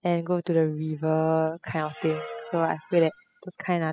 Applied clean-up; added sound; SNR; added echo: classical method spectral subtraction.